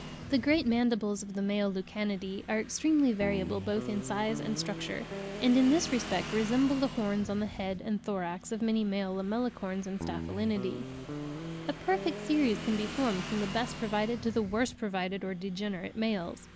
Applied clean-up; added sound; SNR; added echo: none; Guitar + Motorcycle / Engine; 10 dB; none.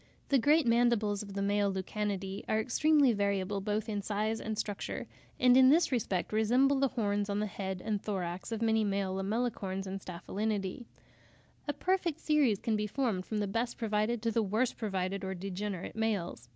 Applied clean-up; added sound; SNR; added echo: none; none; none; none.